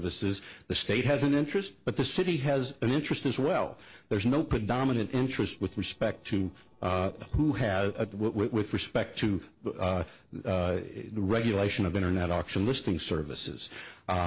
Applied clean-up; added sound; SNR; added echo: neural separator model SepFormer DNS4.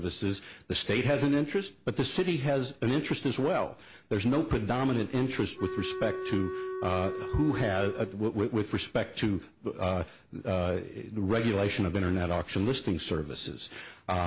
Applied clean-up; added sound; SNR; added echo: none; Wind instrument, woodwind instrument; 7 dB; none.